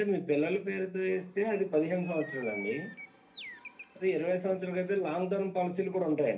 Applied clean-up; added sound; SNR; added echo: none; Bird; 15 dB; reverberation time 0.3 s.